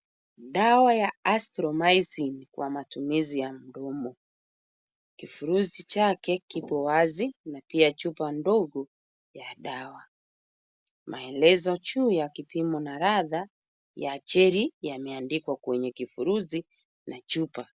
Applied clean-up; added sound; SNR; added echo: none; none; none; none.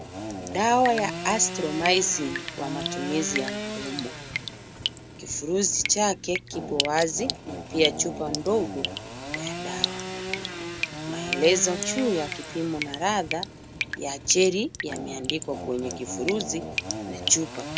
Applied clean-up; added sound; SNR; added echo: none; Drip + Sawing / Engine; 5 dB; none.